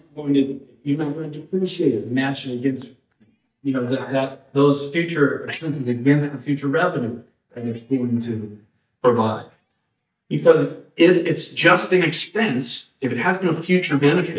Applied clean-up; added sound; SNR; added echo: neural mask model DeepFilterNet 3.